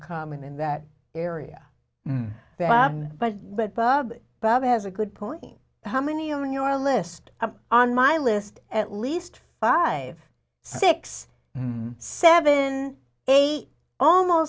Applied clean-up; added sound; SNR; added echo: none; none; none; none.